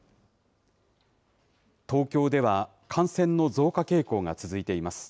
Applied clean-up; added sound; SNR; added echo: none; none; none; none.